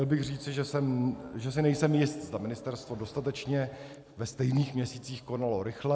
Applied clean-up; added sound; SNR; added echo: none; none; none; none.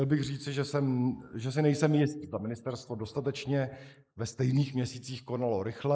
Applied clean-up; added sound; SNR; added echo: neural mask model Resemble Enhance denoiser.